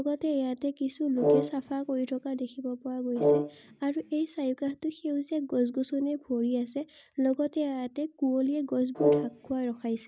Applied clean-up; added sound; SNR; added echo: none; Brass instrument; -1 dB; none.